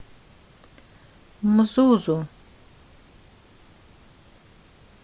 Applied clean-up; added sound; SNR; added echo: none; none; none; none.